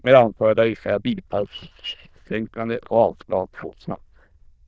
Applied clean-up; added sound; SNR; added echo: neural diffusion model UNIVERSE++.